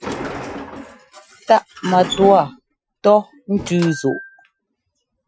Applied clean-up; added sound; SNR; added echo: classical method Wiener filter.